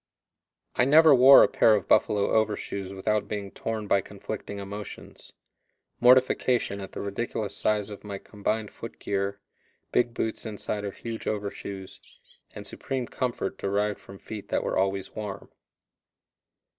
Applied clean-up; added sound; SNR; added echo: neural separator model SepFormer DNS4.